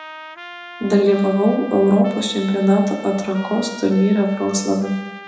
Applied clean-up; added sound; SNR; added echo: none; Trumpet; 18 dB; reverberation time 0.9 s.